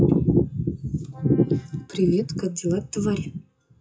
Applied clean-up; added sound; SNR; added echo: classical method WPE with log-MMSE.